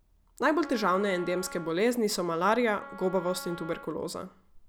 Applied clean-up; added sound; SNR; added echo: none; Wind instrument, woodwind instrument; 17 dB; none.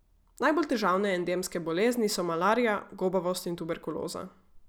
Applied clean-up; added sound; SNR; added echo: none; none; none; none.